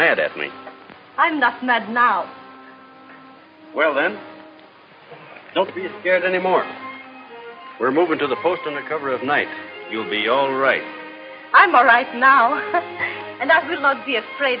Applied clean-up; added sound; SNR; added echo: none; none; none; none.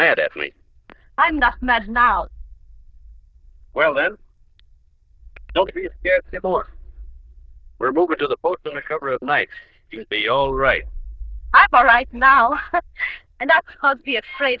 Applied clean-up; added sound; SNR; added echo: neural diffusion model UNIVERSE++.